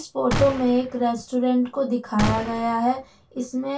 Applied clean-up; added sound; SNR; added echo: none; Gunshot, gunfire; 8 dB; reverberation time 0.2 s.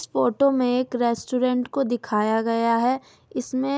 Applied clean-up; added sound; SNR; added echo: none; none; none; none.